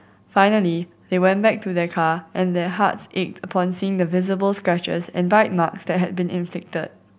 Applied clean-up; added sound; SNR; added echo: none; none; none; none.